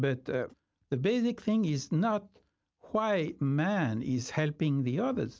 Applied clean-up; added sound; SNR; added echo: none; none; none; none.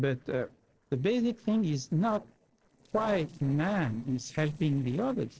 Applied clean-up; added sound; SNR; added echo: neural separator model SepFormer DNS4.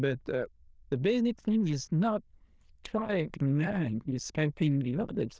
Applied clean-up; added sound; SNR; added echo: neural diffusion model UNIVERSE++.